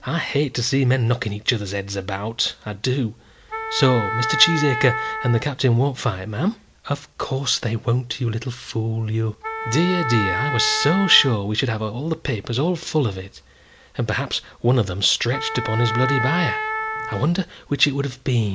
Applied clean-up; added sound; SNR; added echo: none; Wind instrument, woodwind instrument; 4 dB; none.